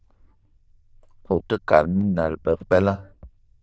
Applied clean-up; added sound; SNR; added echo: neural diffusion model UNIVERSE++.